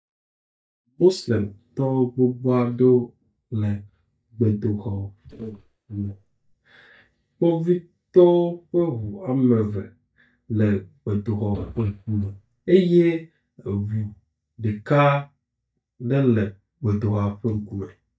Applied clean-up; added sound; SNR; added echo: neural mask model DeepFilterNet 3.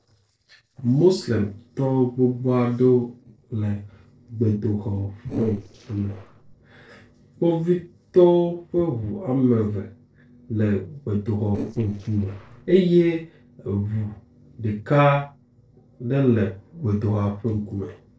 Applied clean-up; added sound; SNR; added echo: neural separator model SepFormer DNS4.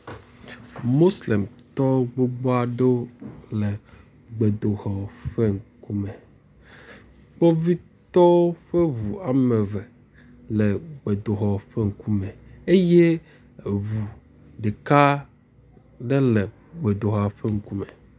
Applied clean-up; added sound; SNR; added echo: none; none; none; none.